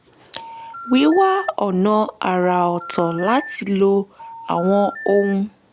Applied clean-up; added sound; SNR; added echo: none; Telephone; 16 dB; none.